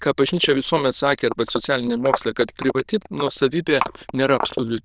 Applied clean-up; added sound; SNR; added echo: neural diffusion model UNIVERSE++.